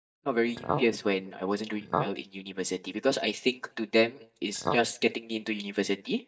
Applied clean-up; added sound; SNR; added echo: neural mask model DeepFilterNet 3.